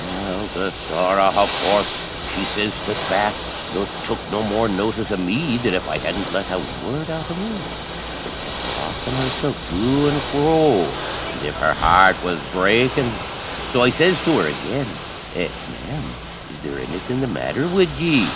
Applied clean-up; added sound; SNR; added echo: none; Ocean / Boat, Water vehicle; 7 dB; none.